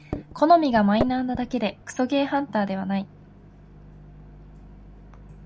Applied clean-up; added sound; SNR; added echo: none; Microwave oven; 13 dB; none.